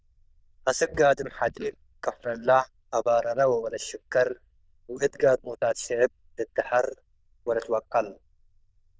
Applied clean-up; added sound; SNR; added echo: neural diffusion model UNIVERSE++.